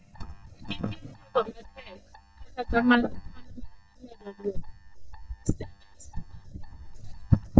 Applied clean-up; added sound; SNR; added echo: neural mask model DeepFilterNet 3.